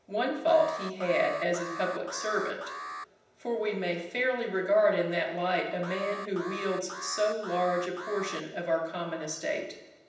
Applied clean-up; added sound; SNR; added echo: none; Alarm; 11 dB; reverberation time 0.9 s.